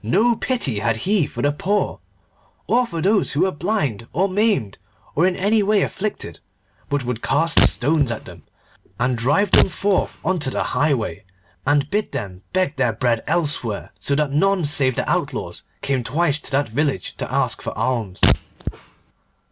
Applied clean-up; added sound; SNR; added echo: none; Fart; 2 dB; none.